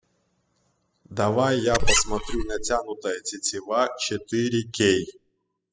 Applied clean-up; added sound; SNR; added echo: classical method spectral subtraction.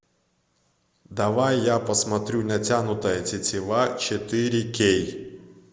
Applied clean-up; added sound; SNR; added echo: none; none; none; none.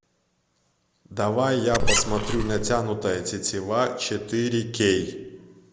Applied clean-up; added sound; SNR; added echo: none; Squeak; -2 dB; none.